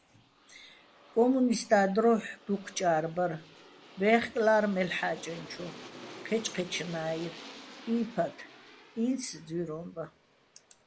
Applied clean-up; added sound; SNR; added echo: none; Aircraft; 19 dB; none.